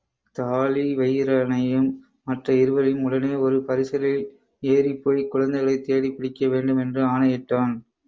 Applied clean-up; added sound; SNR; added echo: none; none; none; none.